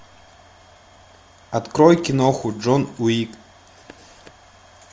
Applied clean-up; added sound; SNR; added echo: none; none; none; none.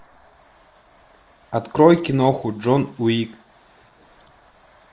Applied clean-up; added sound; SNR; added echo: neural mask model Resemble Enhance denoiser.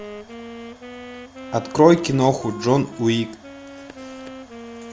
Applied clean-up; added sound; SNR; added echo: none; Wind instrument, woodwind instrument; 15 dB; none.